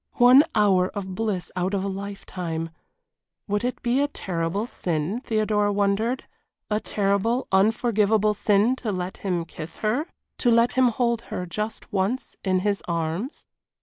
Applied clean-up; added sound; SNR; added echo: neural mask model Resemble Enhance denoiser.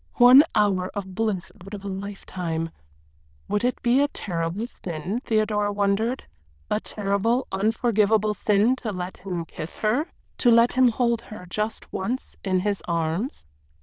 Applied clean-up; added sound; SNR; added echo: neural diffusion model UNIVERSE++.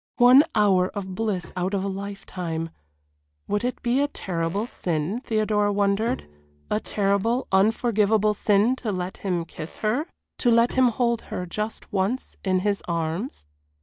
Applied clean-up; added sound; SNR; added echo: neural mask model DeepFilterNet 3.